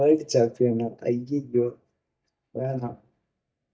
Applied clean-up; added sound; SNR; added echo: neural mask model DeepFilterNet 3.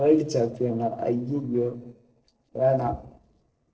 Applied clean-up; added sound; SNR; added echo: neural separator model SepFormer DNS4.